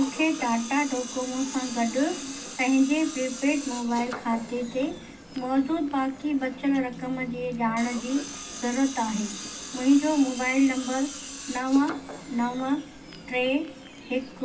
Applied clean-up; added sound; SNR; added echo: none; Tools; 13 dB; reverberation time 0.1 s.